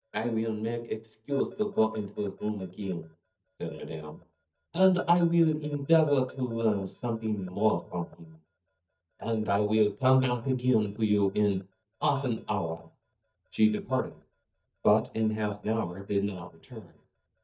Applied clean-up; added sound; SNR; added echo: neural mask model DeepFilterNet 3.